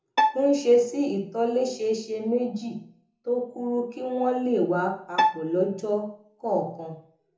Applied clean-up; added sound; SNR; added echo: none; Bowed string instrument; 4 dB; reverberation time 0.6 s.